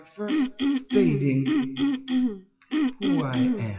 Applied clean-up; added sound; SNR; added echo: classical method WPE with log-MMSE.